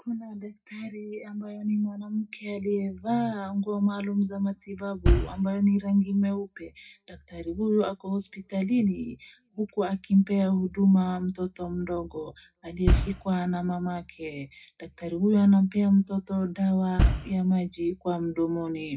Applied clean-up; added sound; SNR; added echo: none; Bass drum; -1 dB; reverberation time 0.2 s.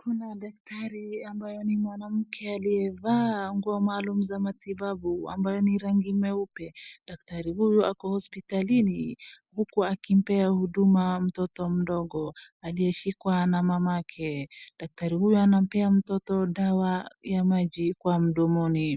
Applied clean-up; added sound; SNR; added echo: none; none; none; none.